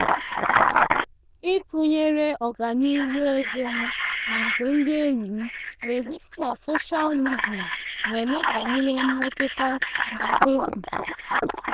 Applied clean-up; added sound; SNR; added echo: neural diffusion model UNIVERSE++.